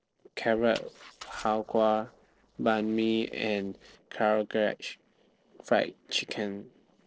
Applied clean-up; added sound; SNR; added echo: neural separator model SepFormer DNS4.